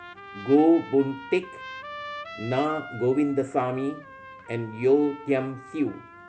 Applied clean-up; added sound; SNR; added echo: none; Trumpet; 16 dB; none.